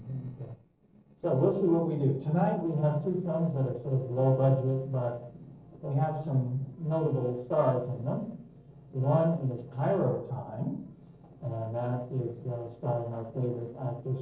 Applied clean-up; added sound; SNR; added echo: neural separator model SepFormer DNS4.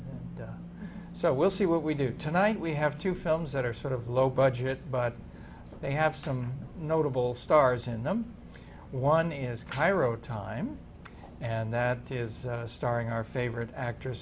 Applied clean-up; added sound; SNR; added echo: none; none; none; none.